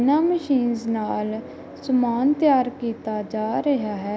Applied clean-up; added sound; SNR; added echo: none; none; none; none.